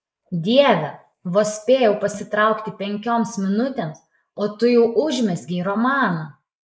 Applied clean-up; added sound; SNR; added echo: neural mask model Resemble Enhance denoiser.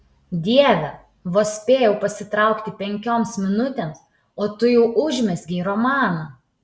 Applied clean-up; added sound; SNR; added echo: none; none; none; none.